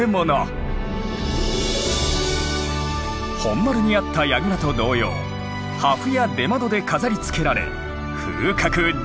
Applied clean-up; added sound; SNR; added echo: none; none; none; none.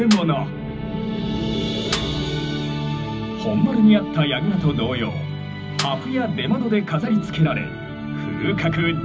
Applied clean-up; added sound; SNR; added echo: none; Snare drum; 14 dB; reverberation time 0.4 s.